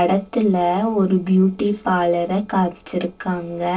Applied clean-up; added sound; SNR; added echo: neural separator model SepFormer DNS4.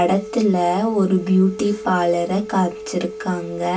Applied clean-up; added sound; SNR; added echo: none; Telephone; 14 dB; reverberation time 0.1 s.